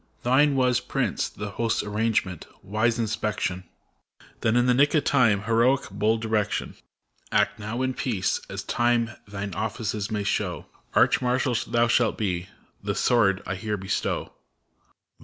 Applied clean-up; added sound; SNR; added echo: none; none; none; none.